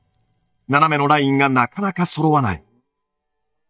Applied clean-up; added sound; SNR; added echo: neural mask model DeepFilterNet 3.